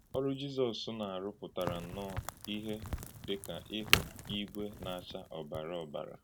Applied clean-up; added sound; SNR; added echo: none; Crack; 1 dB; none.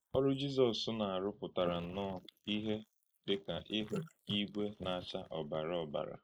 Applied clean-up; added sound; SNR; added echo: neural mask model Resemble Enhance denoiser.